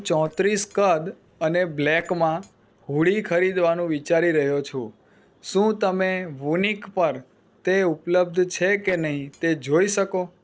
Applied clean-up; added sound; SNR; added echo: neural separator model SepFormer DNS4.